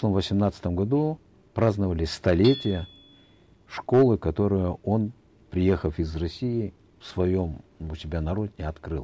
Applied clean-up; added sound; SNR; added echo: none; Hammer / Chink, clink; 19 dB; none.